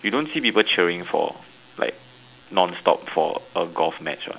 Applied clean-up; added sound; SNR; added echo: none; none; none; none.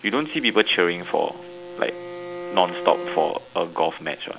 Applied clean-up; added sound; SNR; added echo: none; Bowed string instrument; 12 dB; none.